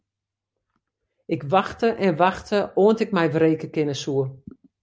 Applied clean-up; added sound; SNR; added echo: none; none; none; none.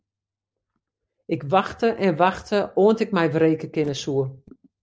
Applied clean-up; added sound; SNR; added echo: neural separator model SepFormer DNS4.